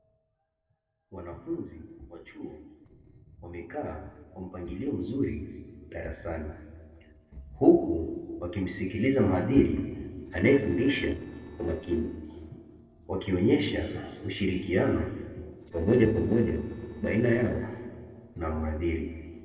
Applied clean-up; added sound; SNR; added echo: neural separator model SepFormer DNS4.